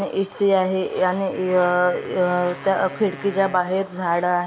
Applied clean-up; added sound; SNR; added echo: none; Wind instrument, woodwind instrument; 20 dB; none.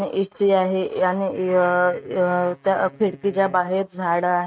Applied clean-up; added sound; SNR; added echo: neural mask model RNNoise.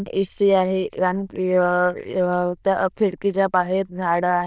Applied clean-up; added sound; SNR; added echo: neural diffusion model UNIVERSE++.